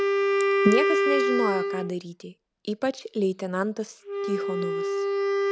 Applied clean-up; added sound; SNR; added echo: none; Wind instrument, woodwind instrument; -4 dB; none.